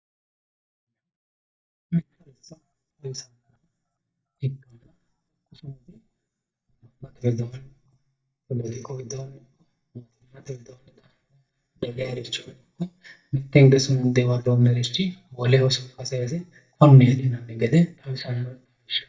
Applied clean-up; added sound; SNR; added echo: neural mask model DeepFilterNet 3.